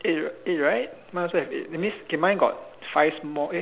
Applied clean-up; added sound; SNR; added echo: none; none; none; none.